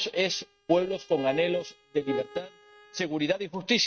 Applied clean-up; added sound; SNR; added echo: neural mask model RNNoise.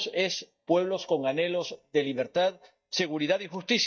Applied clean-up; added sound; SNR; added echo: neural mask model DeepFilterNet 3.